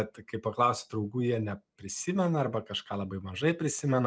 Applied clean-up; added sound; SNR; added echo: none; none; none; none.